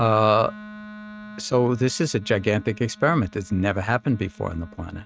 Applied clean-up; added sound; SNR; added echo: neural mask model RNNoise.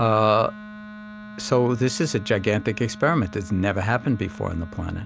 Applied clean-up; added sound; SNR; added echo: none; Wind instrument, woodwind instrument; 16 dB; none.